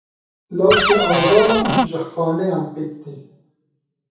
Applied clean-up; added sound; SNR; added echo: none; Cupboard open or close; -2 dB; reverberation time 0.6 s.